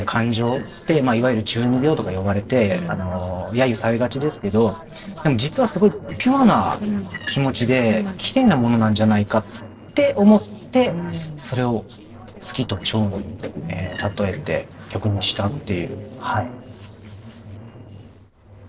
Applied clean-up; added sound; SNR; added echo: neural separator model SepFormer DNS4.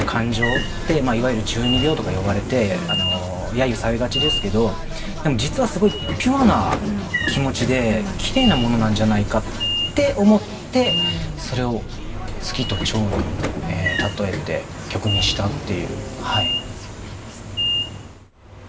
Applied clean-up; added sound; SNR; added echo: none; Sliding door / Train; 5 dB; reverberation time 1.7 s.